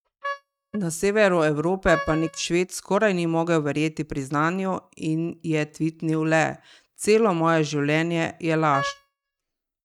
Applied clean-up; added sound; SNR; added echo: neural mask model RNNoise.